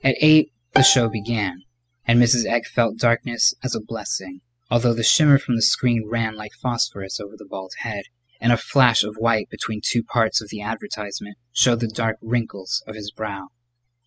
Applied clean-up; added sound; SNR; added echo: classical method spectral subtraction.